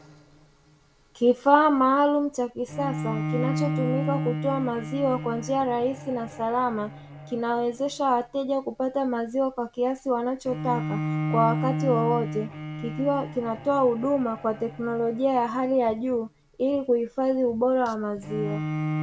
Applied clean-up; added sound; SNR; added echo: none; Bowed string instrument; 8 dB; none.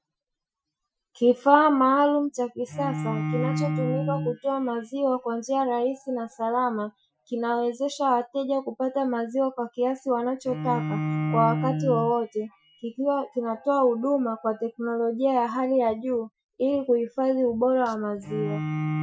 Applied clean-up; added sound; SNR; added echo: classical method Wiener filter.